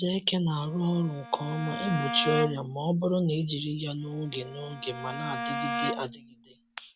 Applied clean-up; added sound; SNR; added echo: none; Bowed string instrument; 7 dB; none.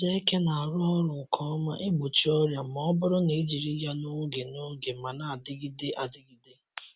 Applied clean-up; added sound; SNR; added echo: none; none; none; none.